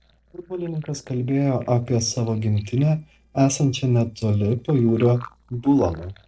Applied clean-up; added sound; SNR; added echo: neural separator model SepFormer DNS4.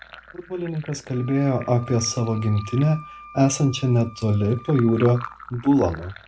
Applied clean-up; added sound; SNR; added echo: none; Wind instrument, woodwind instrument + Fill (with liquid); 18 dB; none.